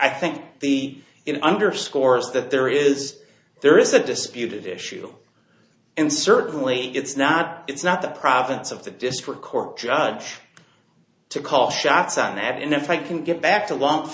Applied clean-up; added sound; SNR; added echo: none; none; none; none.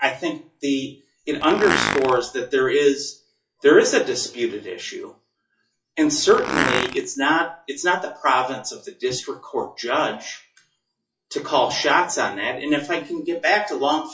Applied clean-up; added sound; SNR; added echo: classical method WPE with log-MMSE.